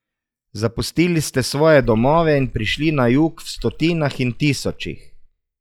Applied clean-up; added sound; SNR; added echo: classical method log-MMSE.